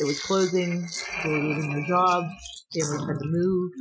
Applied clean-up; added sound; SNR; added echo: classical method Wiener filter.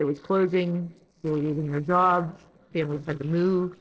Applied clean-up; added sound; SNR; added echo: neural separator model SepFormer DNS4.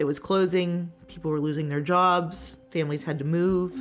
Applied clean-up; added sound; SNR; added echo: none; none; none; none.